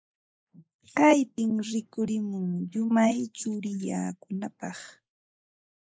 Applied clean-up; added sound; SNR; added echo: neural mask model Resemble Enhance denoiser.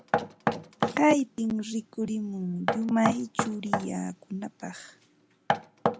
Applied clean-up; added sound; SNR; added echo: none; Knock; 3 dB; none.